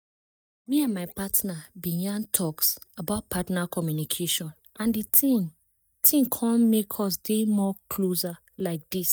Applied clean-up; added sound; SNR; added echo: neural mask model DeepFilterNet 3.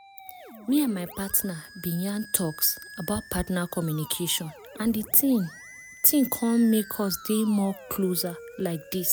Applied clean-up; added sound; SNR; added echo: none; Musical instrument; 19 dB; none.